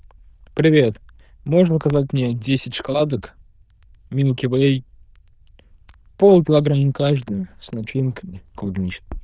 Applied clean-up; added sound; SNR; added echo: neural diffusion model UNIVERSE++.